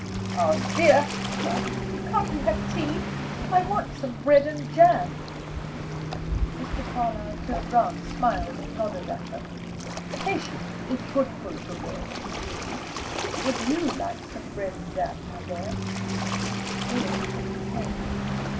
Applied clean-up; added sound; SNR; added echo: none; Waves, surf; 3 dB; reverberation time 0.2 s.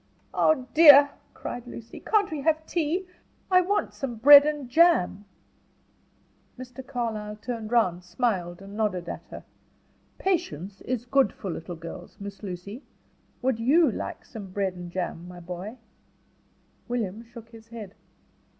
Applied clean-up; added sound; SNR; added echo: none; none; none; none.